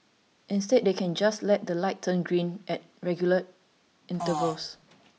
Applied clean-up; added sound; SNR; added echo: none; Fart; 6 dB; none.